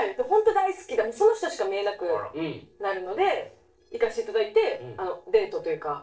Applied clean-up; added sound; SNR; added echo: neural separator model SepFormer DNS4.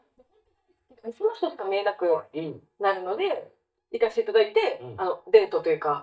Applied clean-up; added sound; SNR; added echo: neural mask model DeepFilterNet 3.